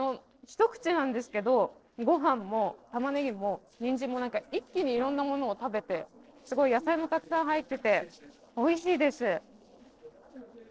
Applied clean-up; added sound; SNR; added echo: neural separator model SepFormer DNS4.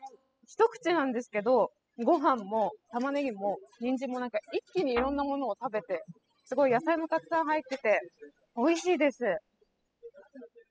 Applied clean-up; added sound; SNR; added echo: classical method spectral subtraction.